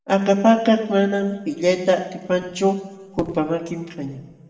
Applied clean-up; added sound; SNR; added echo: none; none; none; reverberation time 1.5 s.